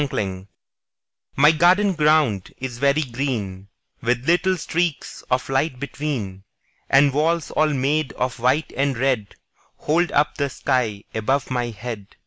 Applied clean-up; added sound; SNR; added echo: none; none; none; none.